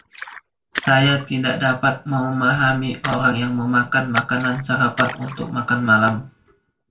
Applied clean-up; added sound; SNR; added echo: none; Splash, splatter; 15 dB; reverberation time 0.2 s.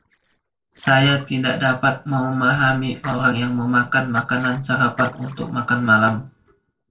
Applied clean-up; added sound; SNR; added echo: neural separator model SepFormer DNS4.